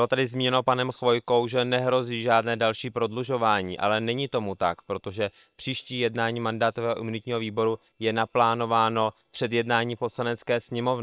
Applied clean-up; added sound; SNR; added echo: neural separator model SepFormer WHAM!.